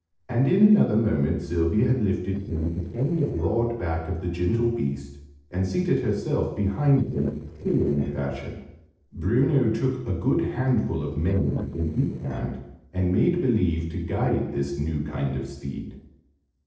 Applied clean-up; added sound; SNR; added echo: neural separator model SepFormer DNS4.